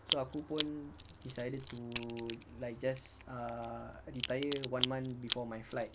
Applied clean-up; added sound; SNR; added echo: none; Crack; -4 dB; none.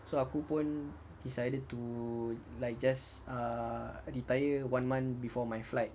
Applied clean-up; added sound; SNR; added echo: none; none; none; none.